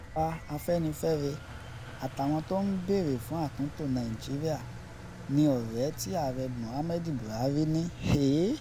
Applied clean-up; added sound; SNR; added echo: none; Engine; 12 dB; none.